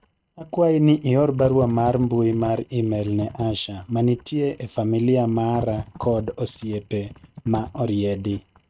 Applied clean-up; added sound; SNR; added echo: neural mask model RNNoise.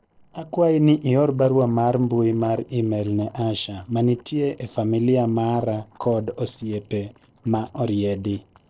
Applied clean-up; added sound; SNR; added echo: neural separator model SepFormer DNS4.